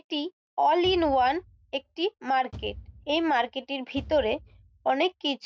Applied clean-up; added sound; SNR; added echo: none; Bass drum / Thump, thud; 19 dB; none.